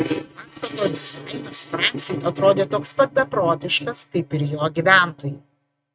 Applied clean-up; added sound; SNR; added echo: neural mask model RNNoise.